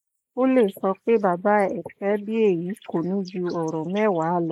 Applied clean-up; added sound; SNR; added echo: neural mask model Resemble Enhance denoiser.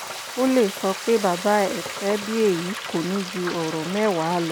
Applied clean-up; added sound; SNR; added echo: none; Frying (food); 10 dB; none.